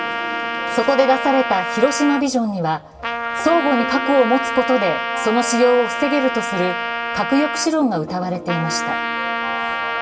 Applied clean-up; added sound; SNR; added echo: none; Trumpet; 5 dB; reverberation time 0.2 s.